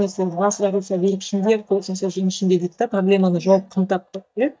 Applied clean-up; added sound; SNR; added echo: neural mask model DeepFilterNet 3.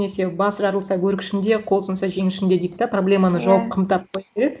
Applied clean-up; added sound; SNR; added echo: none; none; none; none.